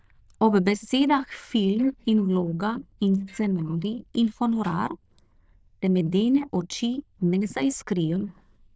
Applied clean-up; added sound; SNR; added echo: neural diffusion model UNIVERSE++.